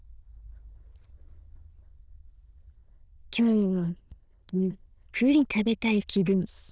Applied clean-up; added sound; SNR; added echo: neural diffusion model UNIVERSE++.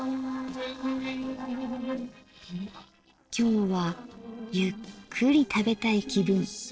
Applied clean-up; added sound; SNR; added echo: neural separator model SepFormer DNS4.